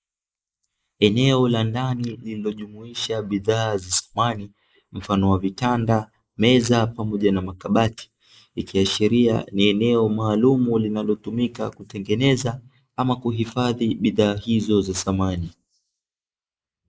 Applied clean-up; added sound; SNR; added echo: neural mask model Resemble Enhance denoiser.